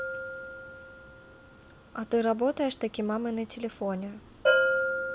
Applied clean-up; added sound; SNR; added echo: none; Bell; 0 dB; none.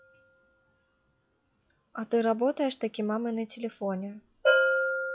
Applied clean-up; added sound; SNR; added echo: classical method log-MMSE.